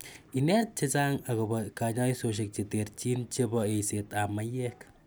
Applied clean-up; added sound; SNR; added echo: none; none; none; none.